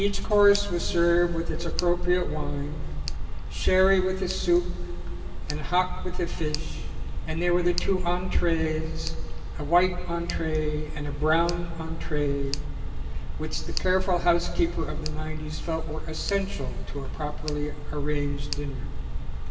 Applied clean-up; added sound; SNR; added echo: none; Tick; 0 dB; reverberation time 2.0 s.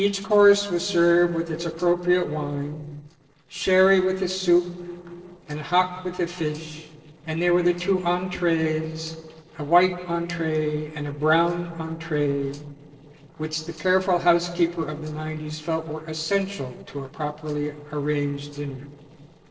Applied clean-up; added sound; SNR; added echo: neural separator model SepFormer DNS4.